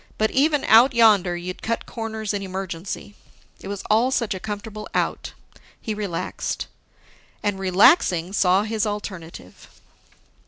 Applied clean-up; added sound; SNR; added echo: none; none; none; none.